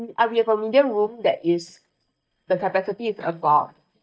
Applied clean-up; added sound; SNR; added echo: neural mask model DeepFilterNet 3.